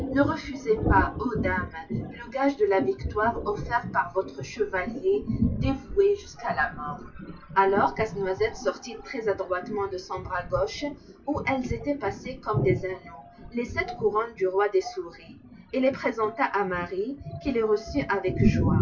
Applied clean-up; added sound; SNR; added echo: classical method WPE with log-MMSE.